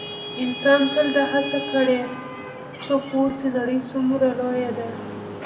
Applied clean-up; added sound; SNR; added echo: none; Traffic noise, roadway noise / Vehicle horn, car horn, honking; 10 dB; reverberation time 1.8 s.